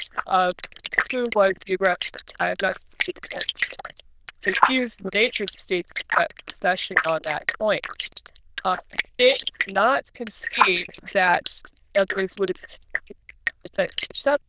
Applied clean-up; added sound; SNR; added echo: neural diffusion model UNIVERSE++.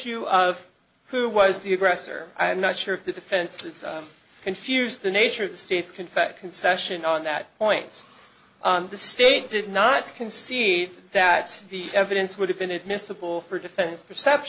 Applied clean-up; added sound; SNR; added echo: none; none; none; none.